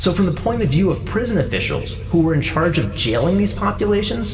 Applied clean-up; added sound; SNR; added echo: none; Engine starting / Car; 10 dB; reverberation time 2.5 s.